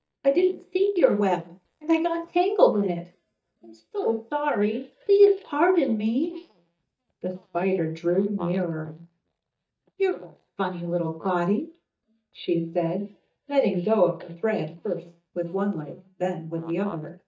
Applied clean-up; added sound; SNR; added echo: neural mask model DeepFilterNet 3.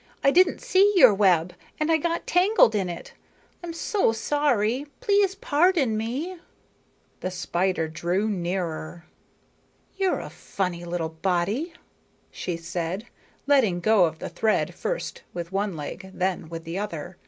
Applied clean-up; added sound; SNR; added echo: none; none; none; none.